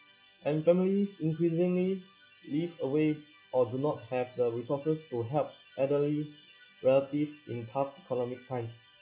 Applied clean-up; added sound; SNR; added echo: classical method log-MMSE.